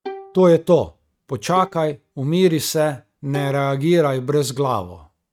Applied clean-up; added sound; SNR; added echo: neural mask model RNNoise.